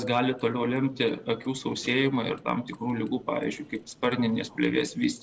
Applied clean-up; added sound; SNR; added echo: neural separator model SepFormer DNS4.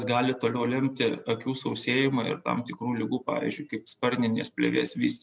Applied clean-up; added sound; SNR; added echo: none; none; none; none.